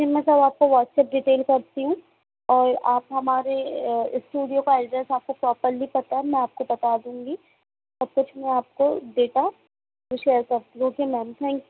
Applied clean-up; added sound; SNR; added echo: none; none; none; none.